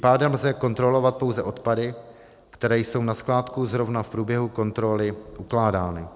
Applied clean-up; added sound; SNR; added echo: none; none; none; none.